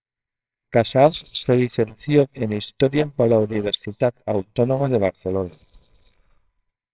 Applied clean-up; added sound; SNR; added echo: neural separator model SepFormer WHAMR!.